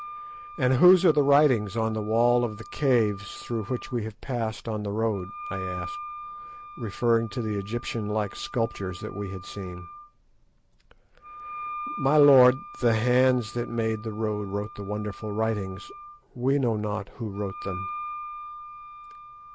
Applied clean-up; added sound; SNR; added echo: none; Wind instrument, woodwind instrument; 14 dB; none.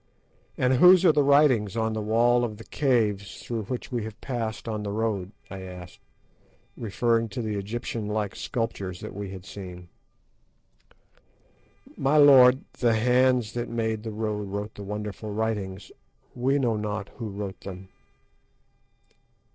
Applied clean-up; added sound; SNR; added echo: neural separator model SepFormer DNS4.